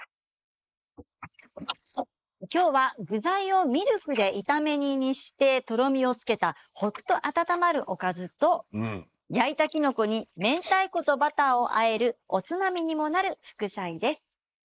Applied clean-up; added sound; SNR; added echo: neural mask model Resemble Enhance denoiser.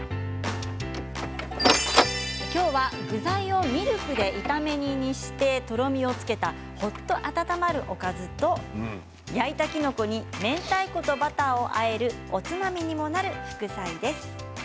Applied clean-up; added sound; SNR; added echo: none; Printer; 8 dB; none.